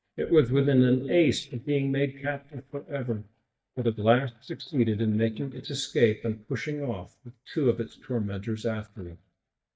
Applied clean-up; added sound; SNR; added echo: neural mask model DeepFilterNet 3.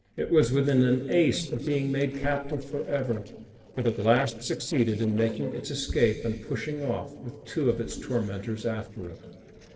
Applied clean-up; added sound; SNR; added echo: neural separator model SepFormer DNS4.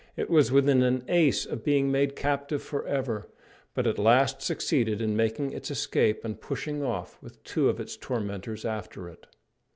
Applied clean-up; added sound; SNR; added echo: none; none; none; none.